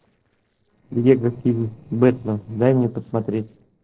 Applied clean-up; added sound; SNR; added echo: neural separator model SepFormer DNS4.